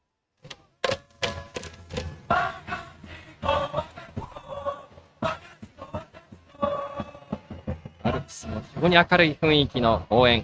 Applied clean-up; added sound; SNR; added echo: neural mask model RNNoise.